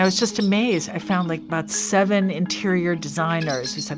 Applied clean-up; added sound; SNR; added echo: none; Bird vocalization, bird call, bird song; 18 dB; none.